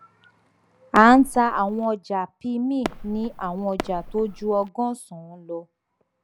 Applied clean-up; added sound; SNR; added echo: none; Fireworks; 12 dB; none.